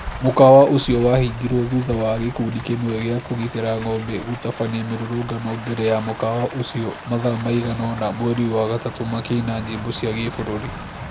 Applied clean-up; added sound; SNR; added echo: none; Rain; 13 dB; none.